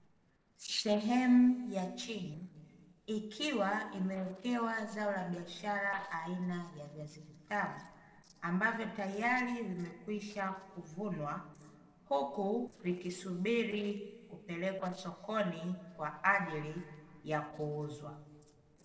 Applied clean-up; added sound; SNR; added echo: neural separator model SepFormer DNS4.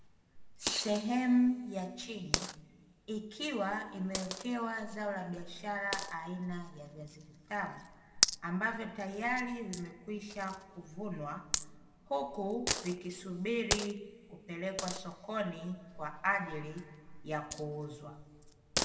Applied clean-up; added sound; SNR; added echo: none; Coin (dropping); 5 dB; reverberation time 1.4 s.